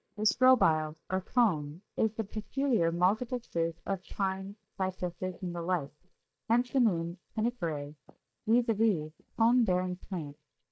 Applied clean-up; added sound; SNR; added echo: neural mask model DeepFilterNet 3.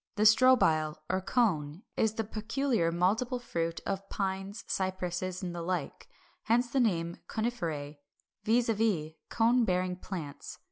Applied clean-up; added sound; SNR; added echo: none; none; none; none.